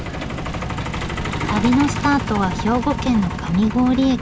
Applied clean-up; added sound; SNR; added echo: none; Truck; 4 dB; none.